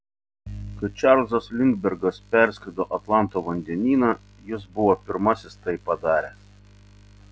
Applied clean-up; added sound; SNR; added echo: none; none; none; none.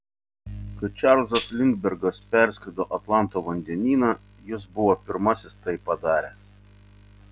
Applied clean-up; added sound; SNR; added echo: none; Tambourine; -4 dB; none.